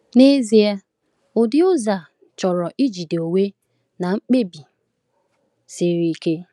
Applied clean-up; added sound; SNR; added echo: none; none; none; none.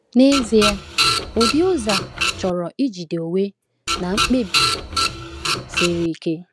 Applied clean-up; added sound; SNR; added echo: none; Printer; 1 dB; none.